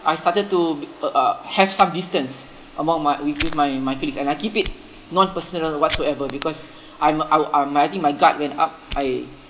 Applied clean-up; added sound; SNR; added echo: none; Fire; 13 dB; none.